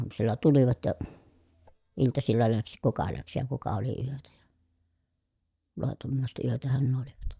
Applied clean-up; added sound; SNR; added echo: neural mask model DeepFilterNet 3.